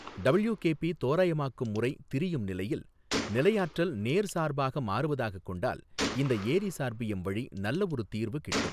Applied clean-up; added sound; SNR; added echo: none; Gunshot, gunfire; 11 dB; none.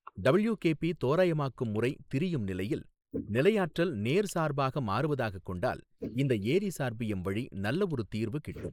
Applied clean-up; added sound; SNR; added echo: neural mask model Resemble Enhance denoiser.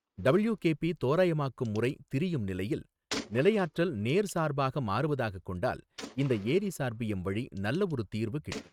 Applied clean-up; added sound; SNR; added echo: neural mask model RNNoise.